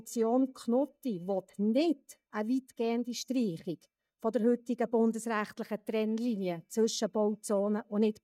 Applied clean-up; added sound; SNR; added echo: neural mask model DeepFilterNet 3.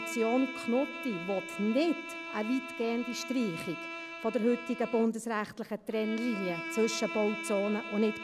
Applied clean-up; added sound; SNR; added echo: none; Bowed string instrument; 9 dB; none.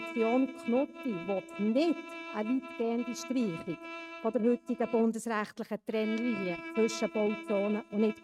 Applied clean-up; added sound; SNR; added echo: neural mask model RNNoise.